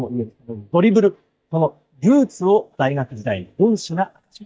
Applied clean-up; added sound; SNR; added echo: neural mask model DeepFilterNet 3.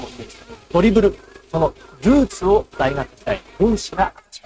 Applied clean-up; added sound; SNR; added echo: neural mask model RNNoise.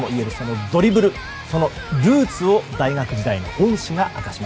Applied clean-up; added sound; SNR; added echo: none; none; none; none.